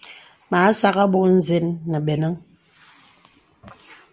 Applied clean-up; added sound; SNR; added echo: none; none; none; none.